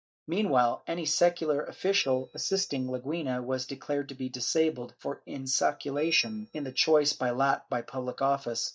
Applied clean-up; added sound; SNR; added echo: neural mask model DeepFilterNet 3.